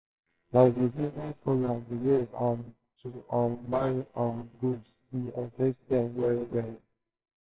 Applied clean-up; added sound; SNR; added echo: neural separator model SepFormer WHAMR!.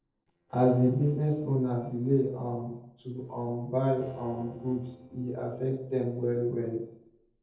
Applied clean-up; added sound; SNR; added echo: neural separator model SepFormer DNS4.